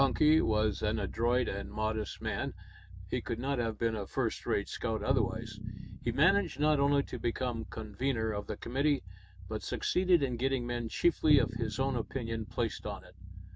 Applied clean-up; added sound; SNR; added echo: neural mask model RNNoise.